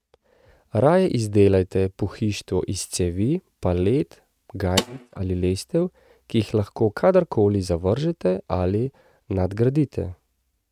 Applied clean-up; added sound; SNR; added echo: neural mask model RNNoise.